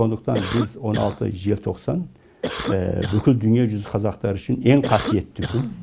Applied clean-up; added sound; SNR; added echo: none; Cough; 8 dB; none.